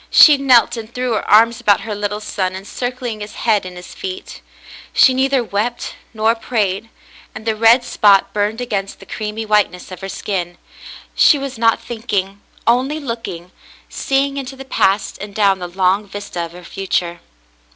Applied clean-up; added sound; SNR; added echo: none; none; none; none.